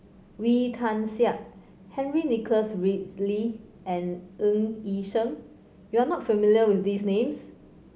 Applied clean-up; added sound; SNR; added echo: none; none; none; none.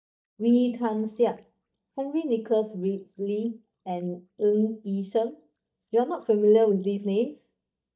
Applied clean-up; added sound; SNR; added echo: neural mask model DeepFilterNet 3.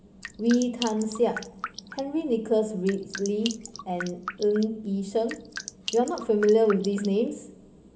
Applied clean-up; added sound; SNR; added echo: none; Drip; 13 dB; reverberation time 1.2 s.